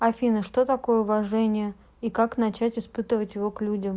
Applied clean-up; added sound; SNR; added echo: none; none; none; none.